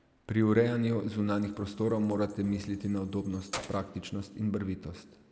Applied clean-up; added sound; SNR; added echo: none; Keys jangling; 17 dB; none.